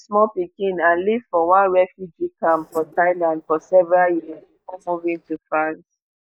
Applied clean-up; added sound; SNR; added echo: neural mask model DeepFilterNet 3.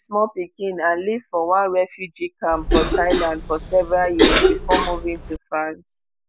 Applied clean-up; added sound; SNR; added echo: none; Cough; 2 dB; none.